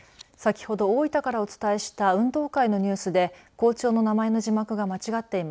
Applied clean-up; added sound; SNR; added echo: none; none; none; none.